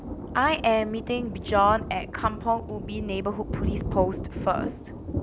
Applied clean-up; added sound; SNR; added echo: none; Thunder; 6 dB; none.